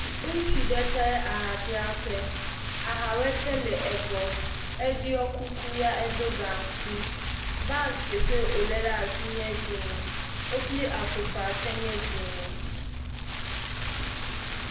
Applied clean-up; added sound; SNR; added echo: none; Rain; -3 dB; reverberation time 0.7 s.